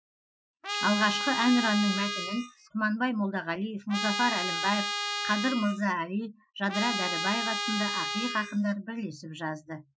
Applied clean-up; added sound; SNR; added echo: classical method Wiener filter.